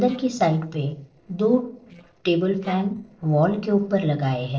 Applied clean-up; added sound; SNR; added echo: neural separator model SepFormer DNS4.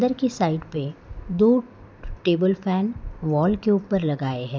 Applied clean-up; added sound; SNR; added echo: none; none; none; none.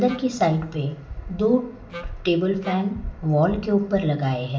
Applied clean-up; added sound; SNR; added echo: none; Wind instrument, woodwind instrument; 16 dB; reverberation time 0.4 s.